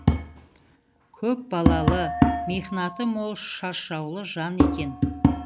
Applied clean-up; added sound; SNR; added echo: none; Tap; -4 dB; none.